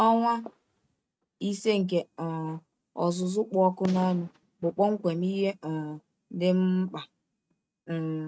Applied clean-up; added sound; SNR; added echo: neural mask model RNNoise.